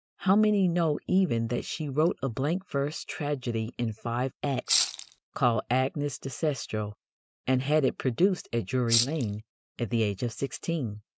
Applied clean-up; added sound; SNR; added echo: neural mask model RNNoise.